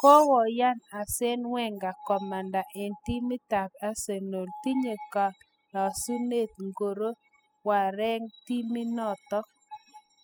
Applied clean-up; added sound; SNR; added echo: classical method spectral subtraction.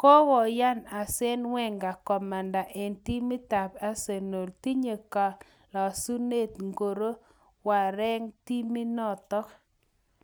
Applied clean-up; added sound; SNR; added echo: none; none; none; none.